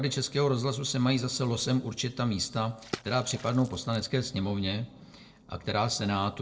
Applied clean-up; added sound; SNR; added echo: neural separator model SepFormer DNS4.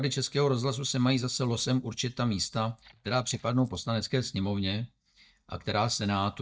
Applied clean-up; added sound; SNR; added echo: neural mask model DeepFilterNet 3.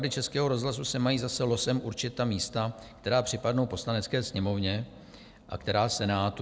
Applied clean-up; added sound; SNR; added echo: none; none; none; none.